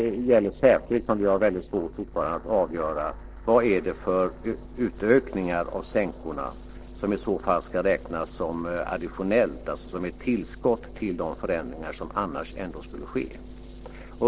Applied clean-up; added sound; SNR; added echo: neural separator model SepFormer DNS4.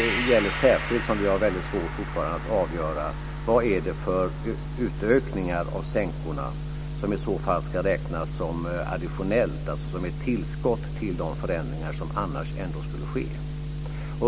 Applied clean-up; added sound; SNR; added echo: none; Gong; 13 dB; none.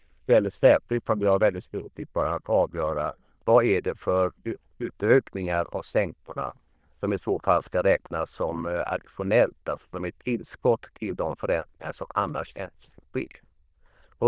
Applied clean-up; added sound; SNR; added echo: neural diffusion model UNIVERSE++.